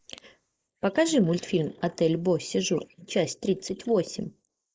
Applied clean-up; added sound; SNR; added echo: neural mask model Resemble Enhance denoiser.